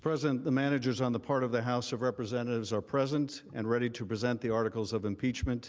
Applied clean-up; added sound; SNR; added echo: none; none; none; none.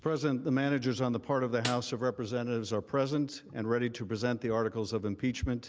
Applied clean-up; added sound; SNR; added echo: none; Snare drum; 11 dB; none.